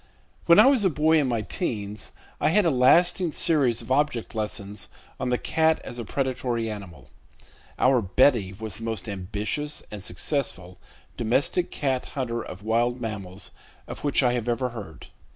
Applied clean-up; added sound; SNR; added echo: none; none; none; none.